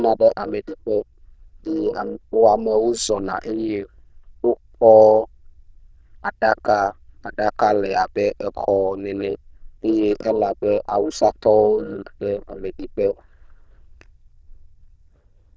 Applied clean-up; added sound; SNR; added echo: neural diffusion model UNIVERSE++.